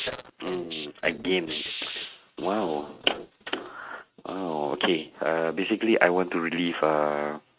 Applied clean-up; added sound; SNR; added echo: neural mask model RNNoise.